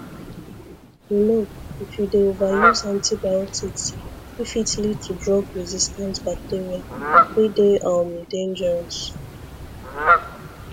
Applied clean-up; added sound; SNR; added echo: none; Fowl; 3 dB; none.